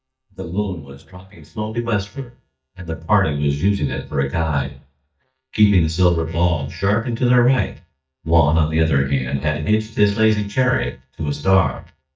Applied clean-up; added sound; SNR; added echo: neural mask model DeepFilterNet 3.